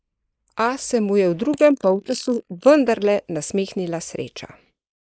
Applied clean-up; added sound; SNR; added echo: neural mask model Resemble Enhance denoiser.